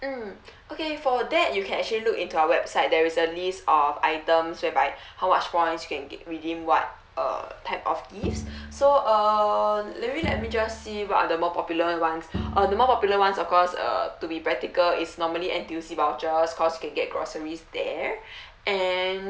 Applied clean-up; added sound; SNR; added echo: none; Bowed string instrument; 12 dB; none.